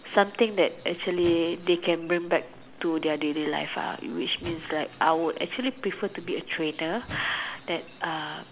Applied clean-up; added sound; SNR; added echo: none; Squeak / Wood; 18 dB; none.